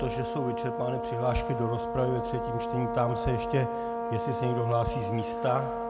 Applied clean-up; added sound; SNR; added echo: none; Brass instrument; 2 dB; none.